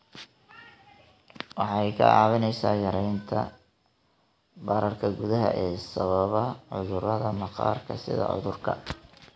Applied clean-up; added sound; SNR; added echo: none; none; none; none.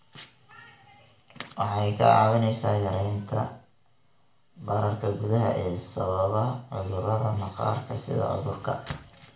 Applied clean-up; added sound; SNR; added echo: none; none; none; reverberation time 0.4 s.